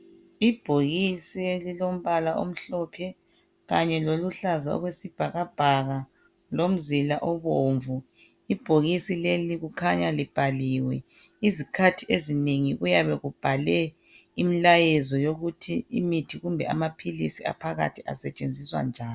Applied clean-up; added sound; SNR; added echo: none; none; none; none.